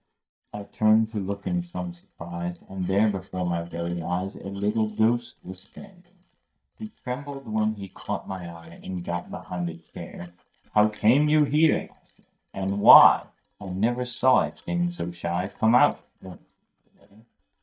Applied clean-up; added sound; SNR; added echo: neural mask model DeepFilterNet 3.